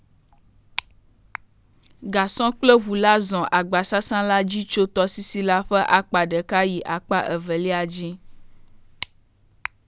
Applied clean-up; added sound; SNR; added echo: none; none; none; none.